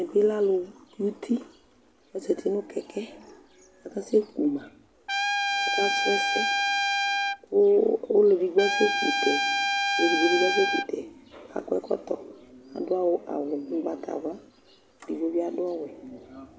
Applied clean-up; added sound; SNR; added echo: none; Trumpet; -1 dB; none.